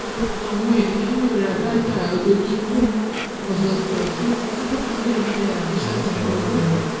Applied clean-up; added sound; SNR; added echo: none; Insect; 2 dB; reverberation time 1.1 s.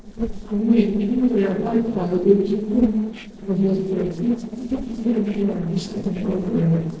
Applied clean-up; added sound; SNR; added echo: neural separator model SepFormer DNS4.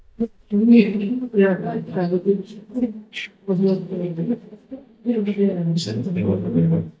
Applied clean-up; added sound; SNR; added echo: neural mask model DeepFilterNet 3.